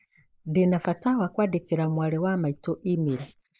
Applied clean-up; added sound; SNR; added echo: neural mask model Resemble Enhance denoiser.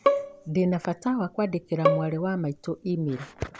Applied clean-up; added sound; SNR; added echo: none; Bowed string instrument; 2 dB; none.